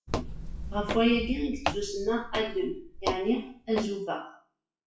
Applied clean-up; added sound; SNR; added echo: classical method WPE with log-MMSE.